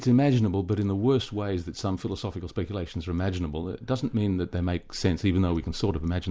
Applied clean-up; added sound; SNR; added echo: none; none; none; none.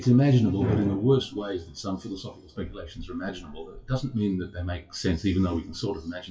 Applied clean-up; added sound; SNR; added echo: classical method WPE with log-MMSE.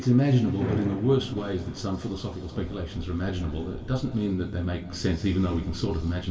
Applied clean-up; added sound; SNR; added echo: none; Thunder / Rain; 14 dB; reverberation time 2.2 s.